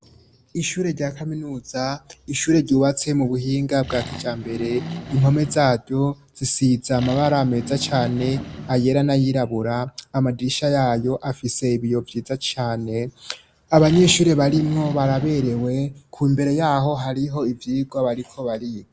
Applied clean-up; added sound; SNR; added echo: none; Accelerating, revving, vroom; 12 dB; none.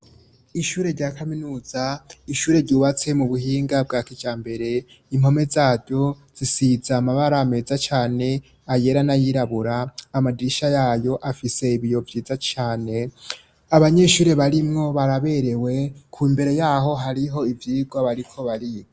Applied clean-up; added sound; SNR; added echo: none; none; none; none.